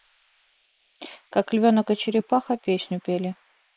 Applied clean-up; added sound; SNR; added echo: neural mask model Resemble Enhance denoiser.